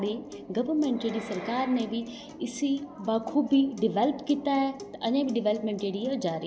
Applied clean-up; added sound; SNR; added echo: none; Acoustic guitar; 19 dB; none.